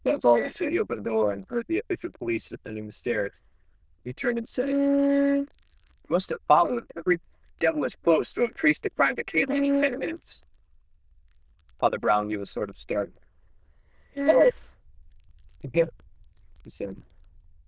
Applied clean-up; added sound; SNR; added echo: neural diffusion model UNIVERSE++.